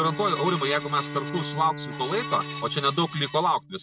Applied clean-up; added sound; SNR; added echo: none; Screech + Bowed string instrument; 9 dB; none.